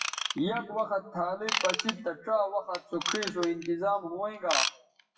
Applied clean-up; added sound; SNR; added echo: classical method WPE with log-MMSE.